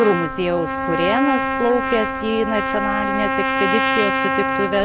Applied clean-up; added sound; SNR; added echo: none; Trumpet; 0 dB; none.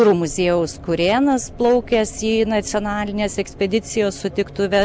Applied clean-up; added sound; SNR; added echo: none; none; none; none.